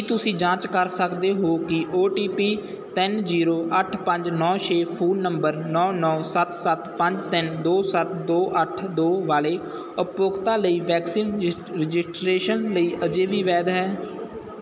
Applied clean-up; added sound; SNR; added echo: none; none; none; none.